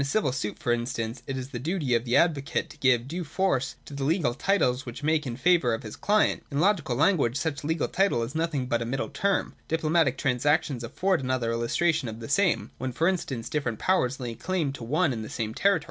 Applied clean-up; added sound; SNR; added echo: none; none; none; none.